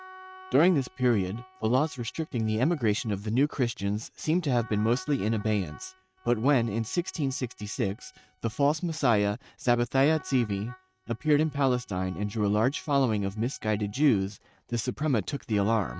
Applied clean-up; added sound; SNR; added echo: neural mask model RNNoise.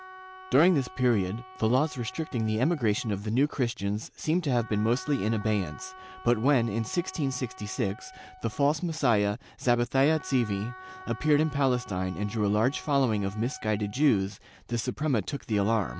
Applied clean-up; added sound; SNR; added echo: none; Wind instrument, woodwind instrument; 20 dB; none.